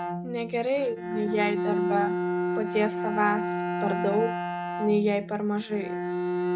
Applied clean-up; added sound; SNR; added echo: neural mask model RNNoise.